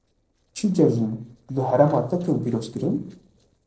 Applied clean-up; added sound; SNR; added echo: neural separator model SepFormer DNS4.